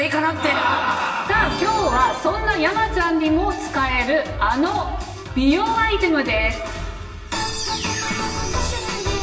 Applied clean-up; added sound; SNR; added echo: none; none; none; reverberation time 1.1 s.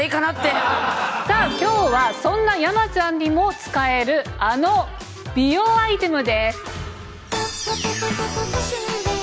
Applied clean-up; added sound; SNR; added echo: none; none; none; none.